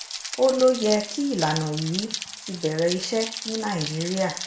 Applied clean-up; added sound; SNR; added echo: none; Rain; 9 dB; reverberation time 0.4 s.